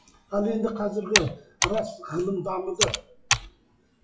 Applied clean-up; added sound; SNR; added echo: classical method WPE with log-MMSE.